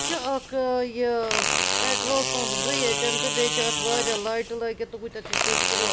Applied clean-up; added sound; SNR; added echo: none; Fart; -1 dB; none.